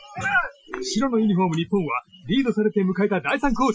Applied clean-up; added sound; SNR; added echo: classical method Wiener filter.